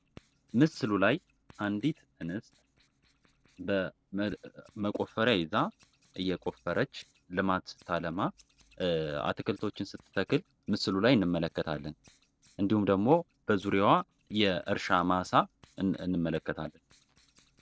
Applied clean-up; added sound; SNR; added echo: neural separator model SepFormer DNS4.